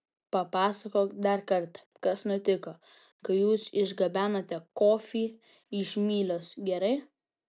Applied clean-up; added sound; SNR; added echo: none; none; none; none.